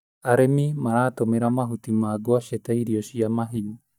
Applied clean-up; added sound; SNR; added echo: neural mask model DeepFilterNet 3.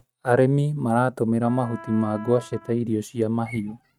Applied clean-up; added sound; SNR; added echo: neural mask model RNNoise.